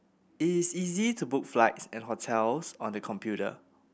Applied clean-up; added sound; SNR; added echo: none; none; none; none.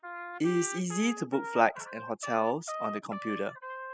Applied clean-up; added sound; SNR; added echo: classical method spectral subtraction.